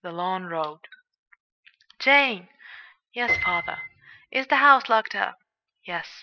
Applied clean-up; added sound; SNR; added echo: classical method spectral subtraction.